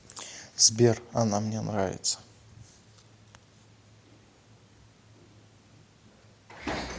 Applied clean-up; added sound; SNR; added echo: none; none; none; none.